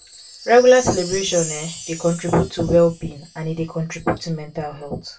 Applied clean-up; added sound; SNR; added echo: none; Wind chime; 15 dB; reverberation time 0.2 s.